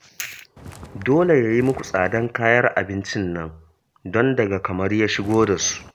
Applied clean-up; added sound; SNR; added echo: none; Walk, footsteps; 19 dB; none.